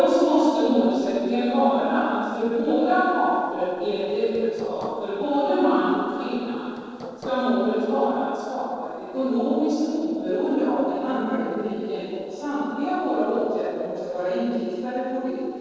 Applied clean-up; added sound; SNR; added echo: neural separator model SepFormer DNS4.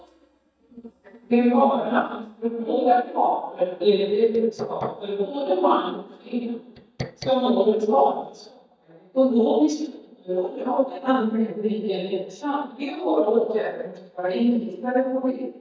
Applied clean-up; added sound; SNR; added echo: neural mask model DeepFilterNet 3.